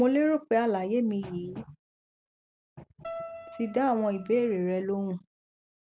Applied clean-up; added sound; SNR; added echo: none; Keyboard (musical); 13 dB; none.